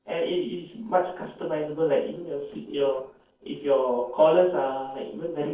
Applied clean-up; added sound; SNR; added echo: neural separator model SepFormer DNS4.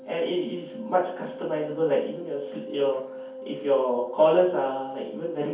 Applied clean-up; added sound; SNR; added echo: none; Wind instrument, woodwind instrument; 14 dB; reverberation time 0.6 s.